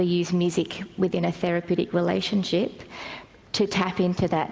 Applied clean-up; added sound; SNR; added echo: none; none; none; none.